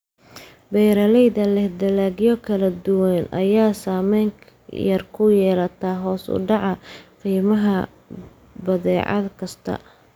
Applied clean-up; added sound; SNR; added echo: none; none; none; none.